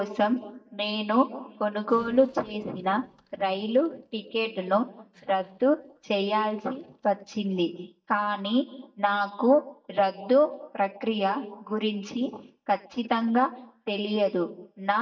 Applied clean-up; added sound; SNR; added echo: neural mask model DeepFilterNet 3.